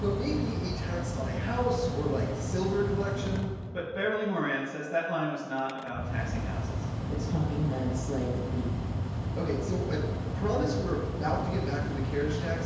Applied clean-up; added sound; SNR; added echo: none; Mechanical fan; 0 dB; reverberation time 1.2 s.